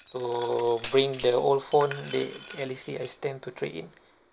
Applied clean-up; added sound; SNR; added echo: none; Glass + Shatter; 15 dB; none.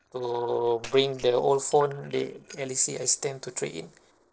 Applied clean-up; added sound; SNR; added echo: neural separator model SepFormer DNS4.